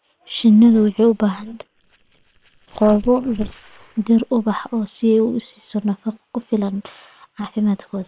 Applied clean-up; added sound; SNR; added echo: neural separator model SepFormer WHAM!.